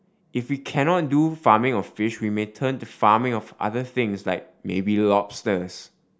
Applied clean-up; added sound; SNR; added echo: none; none; none; none.